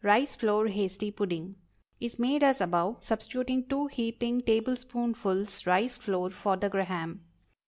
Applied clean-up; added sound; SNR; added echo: none; none; none; none.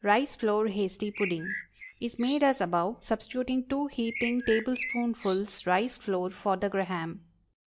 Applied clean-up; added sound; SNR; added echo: neural mask model Resemble Enhance denoiser.